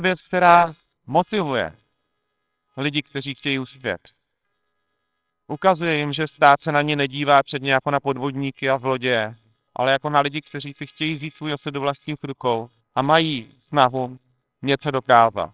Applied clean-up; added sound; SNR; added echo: neural separator model SepFormer WHAMR!.